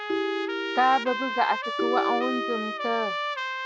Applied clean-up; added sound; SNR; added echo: none; Trumpet + Ringtone; 1 dB; none.